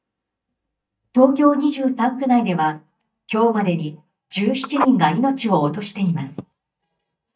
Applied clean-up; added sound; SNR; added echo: neural mask model DeepFilterNet 3.